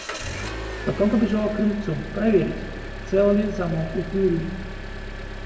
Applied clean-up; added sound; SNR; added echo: none; Engine; 9 dB; reverberation time 1.0 s.